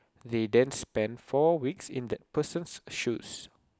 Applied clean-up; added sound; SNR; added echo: none; none; none; none.